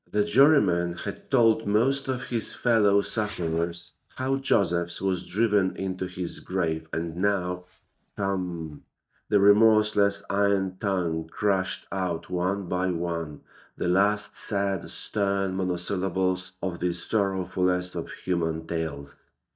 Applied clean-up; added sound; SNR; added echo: neural mask model DeepFilterNet 3.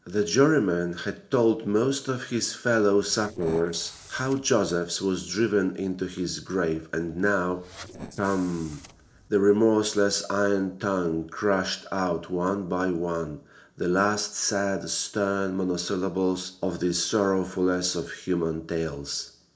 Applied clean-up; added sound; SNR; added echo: neural separator model SepFormer DNS4.